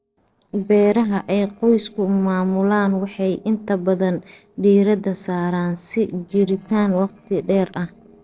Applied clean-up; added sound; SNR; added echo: neural separator model SepFormer DNS4.